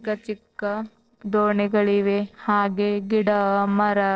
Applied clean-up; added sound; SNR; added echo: neural separator model SepFormer DNS4.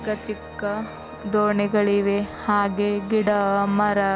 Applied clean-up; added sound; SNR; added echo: none; Organ; 15 dB; none.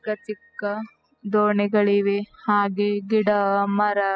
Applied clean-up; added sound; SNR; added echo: classical method spectral subtraction.